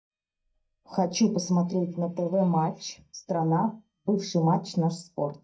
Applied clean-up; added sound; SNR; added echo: neural mask model DeepFilterNet 3.